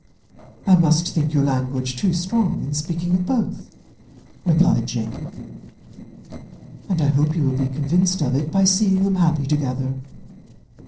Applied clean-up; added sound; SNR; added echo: neural separator model SepFormer DNS4.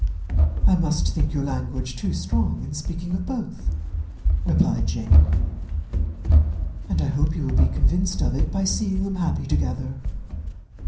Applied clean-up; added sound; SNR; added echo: none; Run; -5 dB; reverberation time 0.6 s.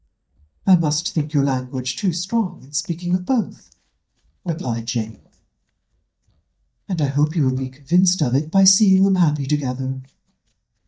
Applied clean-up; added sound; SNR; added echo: neural mask model DeepFilterNet 3.